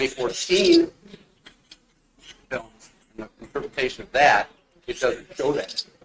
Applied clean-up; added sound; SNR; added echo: neural mask model RNNoise.